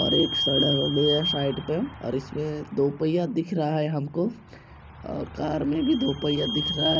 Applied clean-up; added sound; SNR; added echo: none; Squeak / Vehicle; 6 dB; none.